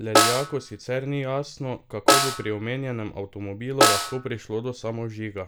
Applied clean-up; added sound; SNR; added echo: none; Snare drum; -4 dB; none.